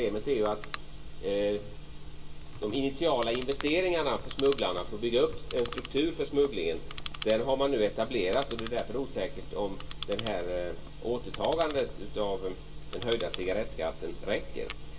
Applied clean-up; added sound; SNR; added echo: none; Clock; 17 dB; reverberation time 0.2 s.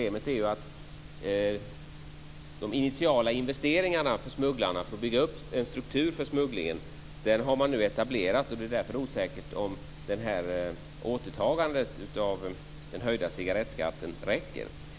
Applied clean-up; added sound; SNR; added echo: none; none; none; none.